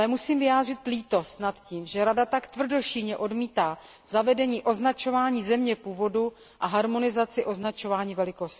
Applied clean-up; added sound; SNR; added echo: none; none; none; none.